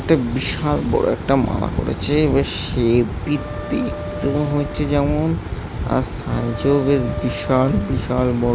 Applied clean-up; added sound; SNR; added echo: none; Wind instrument, woodwind instrument; 15 dB; none.